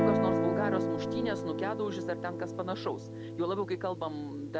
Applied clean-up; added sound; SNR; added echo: none; Guitar; -2 dB; none.